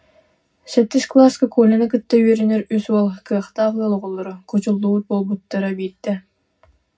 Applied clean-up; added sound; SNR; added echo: none; none; none; reverberation time 0.4 s.